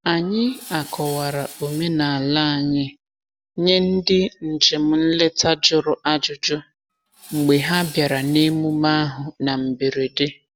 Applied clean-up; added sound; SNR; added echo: none; Tools; 19 dB; none.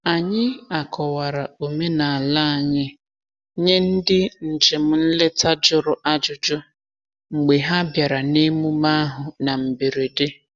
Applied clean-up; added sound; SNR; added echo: none; none; none; none.